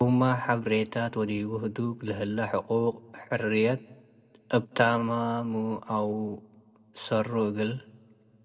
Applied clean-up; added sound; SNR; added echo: none; none; none; reverberation time 0.6 s.